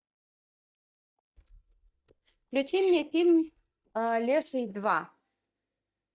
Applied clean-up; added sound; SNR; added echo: neural mask model DeepFilterNet 3.